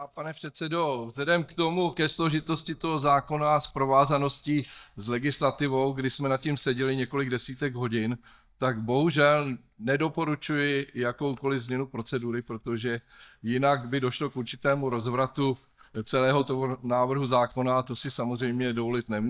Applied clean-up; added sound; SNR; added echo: neural mask model DeepFilterNet 3.